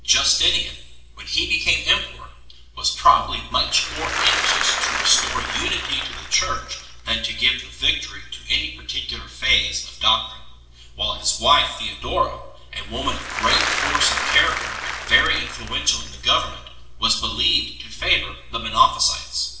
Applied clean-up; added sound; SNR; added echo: neural separator model SepFormer DNS4.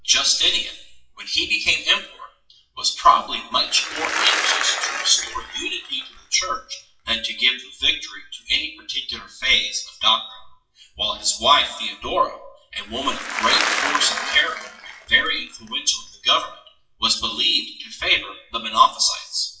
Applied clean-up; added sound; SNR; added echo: classical method WPE with log-MMSE.